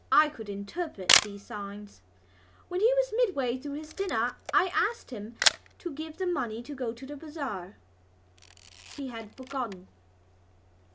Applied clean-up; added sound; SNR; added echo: none; Camera; 4 dB; none.